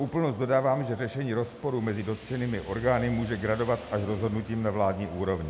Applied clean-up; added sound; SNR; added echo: none; Rain; 18 dB; none.